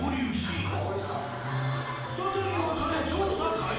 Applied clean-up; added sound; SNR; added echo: none; Cricket; 17 dB; reverberation time 1.0 s.